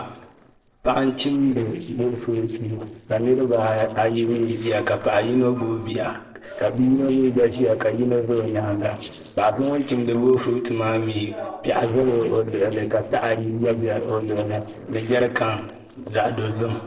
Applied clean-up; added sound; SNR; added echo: neural separator model SepFormer DNS4.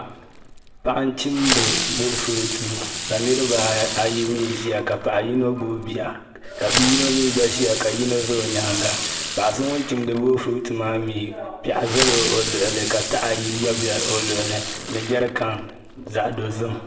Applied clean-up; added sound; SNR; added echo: none; Fireworks; 4 dB; reverberation time 0.8 s.